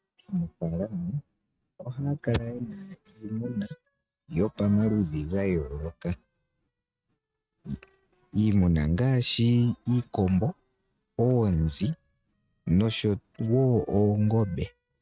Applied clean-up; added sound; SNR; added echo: neural mask model RNNoise.